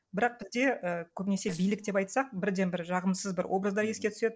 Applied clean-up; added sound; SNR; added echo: neural separator model SepFormer DNS4.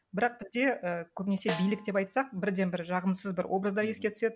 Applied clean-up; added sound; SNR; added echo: none; Snare drum; 12 dB; none.